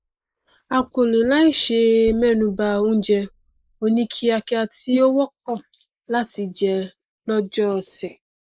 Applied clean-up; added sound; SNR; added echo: neural mask model Resemble Enhance denoiser.